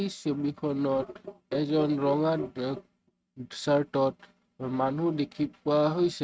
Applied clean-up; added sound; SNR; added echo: neural mask model RNNoise.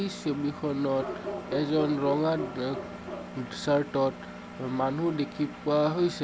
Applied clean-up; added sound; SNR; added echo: none; Engine + Bark; 10 dB; none.